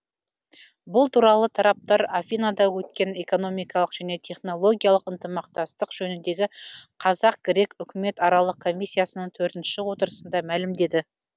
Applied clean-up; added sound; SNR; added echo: none; none; none; none.